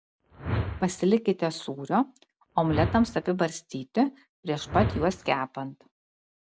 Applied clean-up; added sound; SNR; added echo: none; Whoosh, swoosh, swish; 7 dB; none.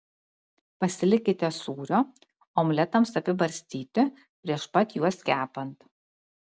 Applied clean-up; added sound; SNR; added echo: none; none; none; none.